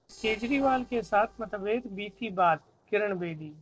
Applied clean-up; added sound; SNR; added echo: neural separator model SepFormer DNS4.